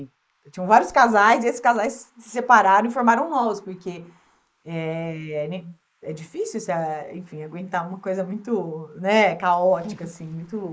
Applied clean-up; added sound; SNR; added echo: neural mask model Resemble Enhance denoiser.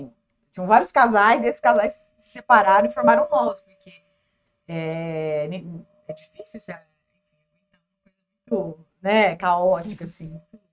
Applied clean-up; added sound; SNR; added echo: neural mask model RNNoise.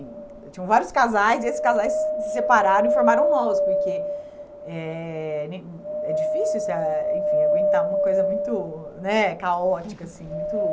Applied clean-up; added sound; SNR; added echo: none; Wind; -1 dB; none.